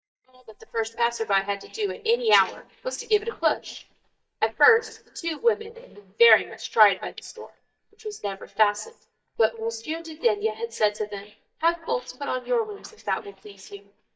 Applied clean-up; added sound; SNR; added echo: neural mask model DeepFilterNet 3.